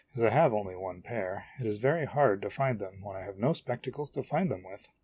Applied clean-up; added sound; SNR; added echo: none; none; none; none.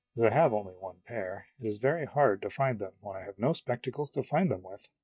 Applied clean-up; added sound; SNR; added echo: neural mask model DeepFilterNet 3.